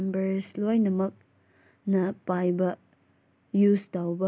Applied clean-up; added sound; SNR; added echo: none; none; none; none.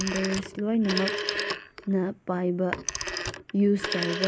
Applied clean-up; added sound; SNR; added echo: none; Telephone; 5 dB; none.